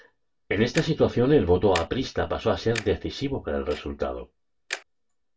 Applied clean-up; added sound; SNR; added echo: none; Tick-tock; 16 dB; reverberation time 0.2 s.